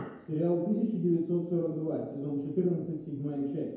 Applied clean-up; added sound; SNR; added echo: none; none; none; reverberation time 0.9 s.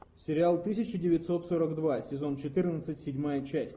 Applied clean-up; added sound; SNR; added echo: none; none; none; none.